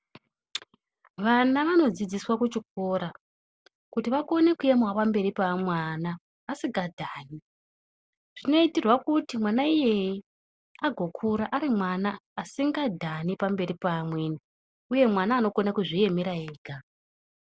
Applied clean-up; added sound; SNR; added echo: none; none; none; none.